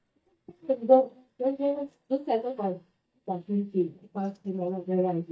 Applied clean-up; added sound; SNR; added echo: neural mask model DeepFilterNet 3.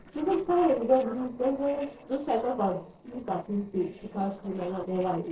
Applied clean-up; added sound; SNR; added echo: neural separator model SepFormer DNS4.